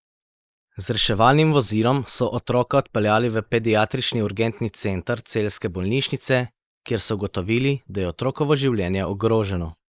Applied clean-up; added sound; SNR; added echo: neural mask model Resemble Enhance denoiser.